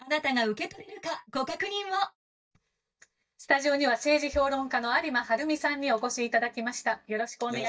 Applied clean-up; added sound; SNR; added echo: neural mask model DeepFilterNet 3.